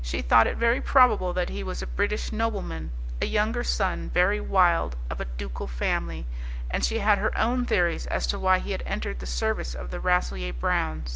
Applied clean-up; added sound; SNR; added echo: none; none; none; none.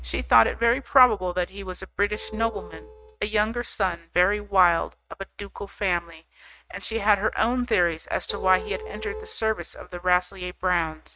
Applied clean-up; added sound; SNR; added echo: neural mask model RNNoise.